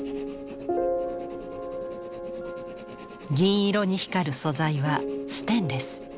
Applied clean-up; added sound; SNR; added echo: none; Writing; 18 dB; none.